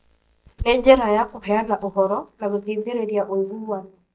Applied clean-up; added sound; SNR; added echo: neural mask model DeepFilterNet 3.